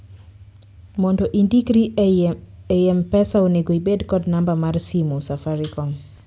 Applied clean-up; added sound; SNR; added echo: none; none; none; none.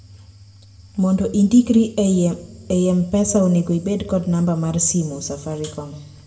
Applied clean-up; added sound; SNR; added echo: none; none; none; reverberation time 1.2 s.